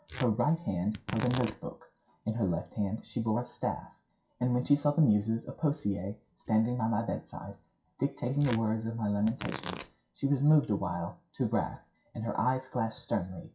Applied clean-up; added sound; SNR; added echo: classical method WPE with log-MMSE.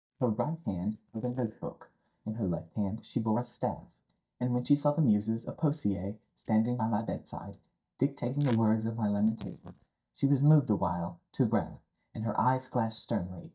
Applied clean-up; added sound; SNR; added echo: neural mask model DeepFilterNet 3.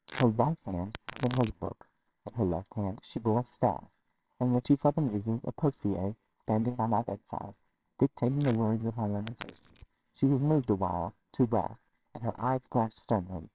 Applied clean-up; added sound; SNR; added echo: neural separator model SepFormer WHAMR!.